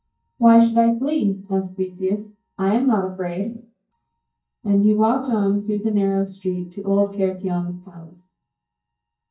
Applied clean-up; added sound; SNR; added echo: neural mask model DeepFilterNet 3.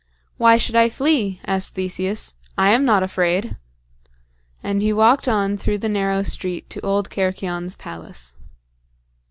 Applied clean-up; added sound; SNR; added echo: none; none; none; none.